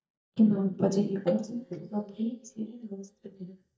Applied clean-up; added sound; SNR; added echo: neural mask model DeepFilterNet 3.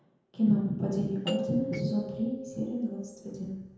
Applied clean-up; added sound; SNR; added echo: none; Doorbell; 9 dB; reverberation time 0.9 s.